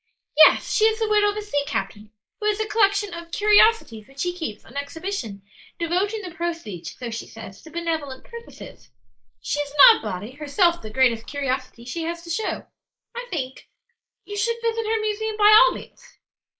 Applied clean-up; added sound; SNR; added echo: neural mask model Resemble Enhance denoiser.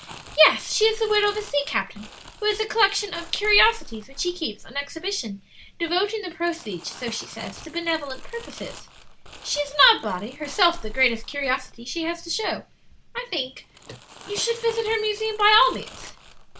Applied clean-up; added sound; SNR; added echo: none; Crumpling, crinkling; 15 dB; none.